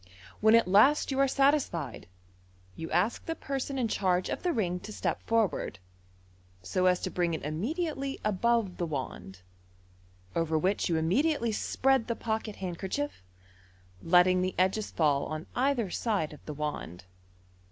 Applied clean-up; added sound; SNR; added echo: none; none; none; none.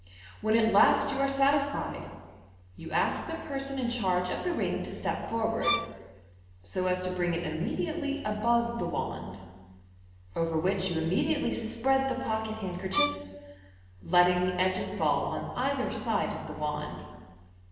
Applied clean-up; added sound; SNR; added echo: none; Bowed string instrument; 2 dB; reverberation time 1.3 s.